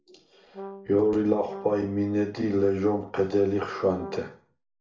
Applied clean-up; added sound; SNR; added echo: none; Brass instrument; 16 dB; reverberation time 0.4 s.